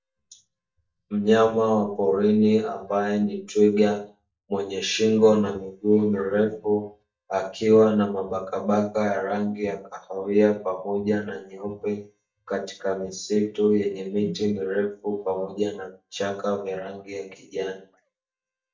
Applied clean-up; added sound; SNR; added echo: neural mask model DeepFilterNet 3.